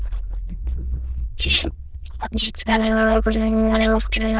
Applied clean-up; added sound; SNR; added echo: neural diffusion model UNIVERSE++.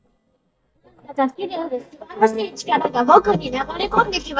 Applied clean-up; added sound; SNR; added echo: neural mask model DeepFilterNet 3.